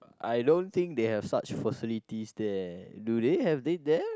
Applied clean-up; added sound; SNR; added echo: none; none; none; none.